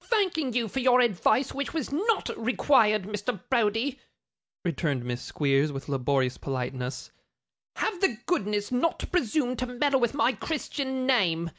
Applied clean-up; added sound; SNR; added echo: none; none; none; none.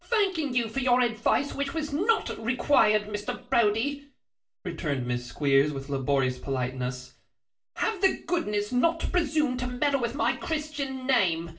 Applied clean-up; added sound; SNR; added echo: none; none; none; reverberation time 0.3 s.